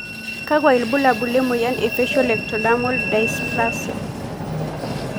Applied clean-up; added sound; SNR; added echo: none; Train; 5 dB; none.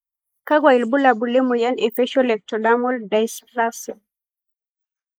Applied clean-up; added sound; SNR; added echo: neural mask model Resemble Enhance denoiser.